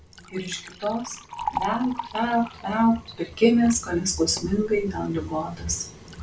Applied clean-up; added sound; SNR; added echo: none; Liquid; 13 dB; none.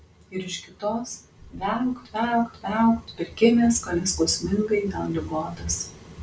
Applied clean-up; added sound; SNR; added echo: none; none; none; none.